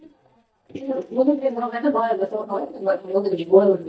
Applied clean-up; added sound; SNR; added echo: neural mask model DeepFilterNet 3.